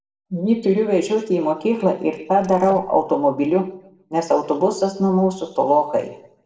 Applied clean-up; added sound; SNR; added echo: neural separator model SepFormer DNS4.